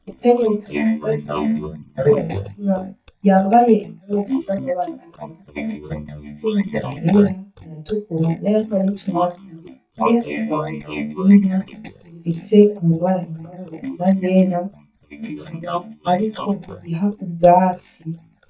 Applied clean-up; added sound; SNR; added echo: neural mask model DeepFilterNet 3.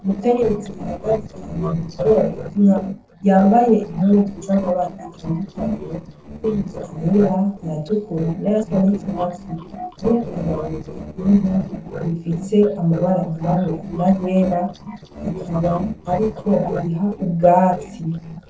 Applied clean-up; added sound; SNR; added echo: neural separator model SepFormer DNS4.